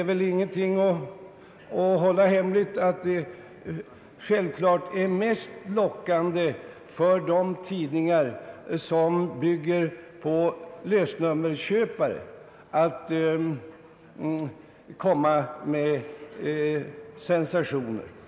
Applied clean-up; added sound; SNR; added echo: none; none; none; none.